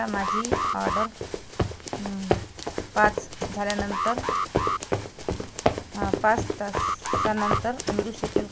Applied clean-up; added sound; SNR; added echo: none; Run + Alarm; -2 dB; none.